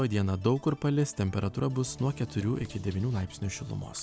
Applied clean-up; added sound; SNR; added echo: none; none; none; none.